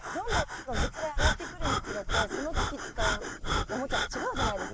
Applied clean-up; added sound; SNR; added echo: neural mask model Resemble Enhance denoiser.